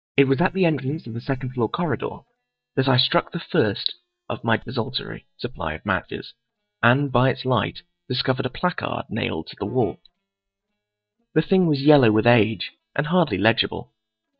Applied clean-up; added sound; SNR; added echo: neural mask model DeepFilterNet 3.